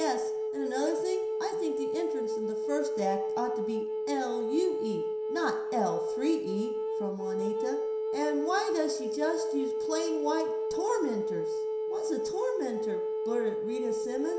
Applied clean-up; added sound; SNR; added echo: none; Wind instrument, woodwind instrument; -2 dB; reverberation time 0.7 s.